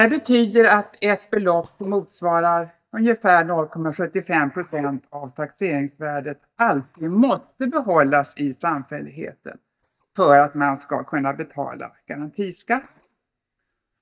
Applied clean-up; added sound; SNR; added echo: neural mask model DeepFilterNet 3.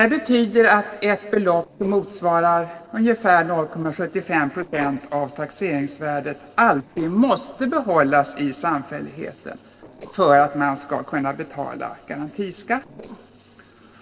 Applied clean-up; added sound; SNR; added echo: neural separator model SepFormer DNS4.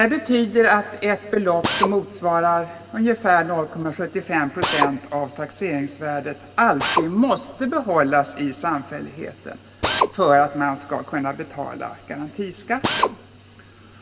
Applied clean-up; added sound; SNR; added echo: none; Drill; 6 dB; reverberation time 1.3 s.